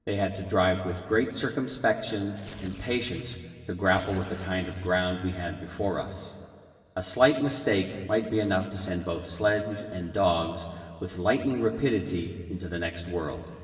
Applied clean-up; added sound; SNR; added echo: none; Tearing; 15 dB; reverberation time 2.6 s.